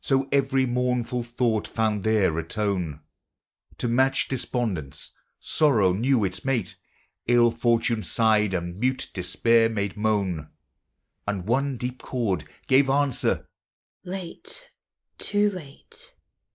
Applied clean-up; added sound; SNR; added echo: neural mask model Resemble Enhance denoiser.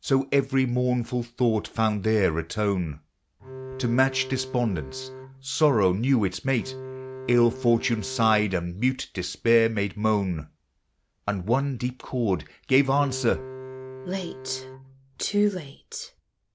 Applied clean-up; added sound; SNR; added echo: none; Bowed string instrument; 13 dB; none.